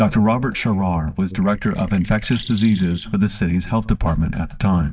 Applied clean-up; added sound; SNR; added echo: neural mask model DeepFilterNet 3.